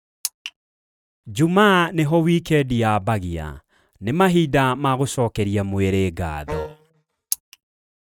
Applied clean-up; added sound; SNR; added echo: neural mask model RNNoise.